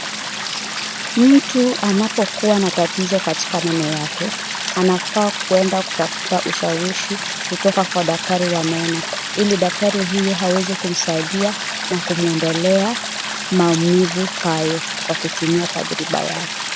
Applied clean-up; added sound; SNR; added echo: none; Stream; 6 dB; none.